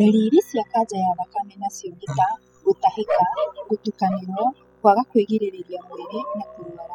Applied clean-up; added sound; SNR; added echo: classical method spectral subtraction.